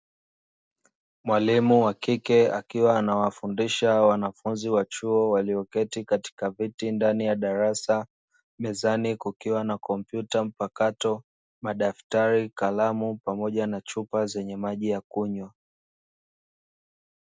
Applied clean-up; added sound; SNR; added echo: none; none; none; none.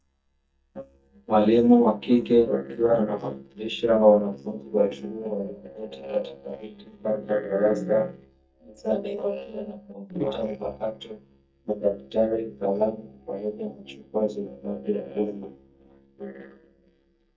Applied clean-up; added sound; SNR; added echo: neural mask model DeepFilterNet 3.